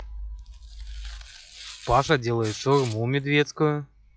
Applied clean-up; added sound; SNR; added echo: classical method log-MMSE.